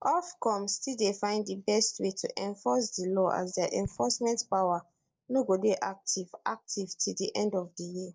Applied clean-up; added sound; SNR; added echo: neural mask model DeepFilterNet 3.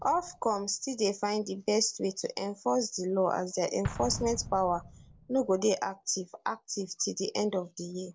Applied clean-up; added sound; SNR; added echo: none; Explosion; 16 dB; none.